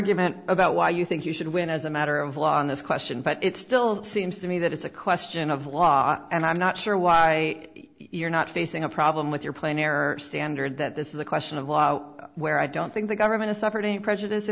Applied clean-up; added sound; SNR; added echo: none; Ratchet, pawl; 20 dB; none.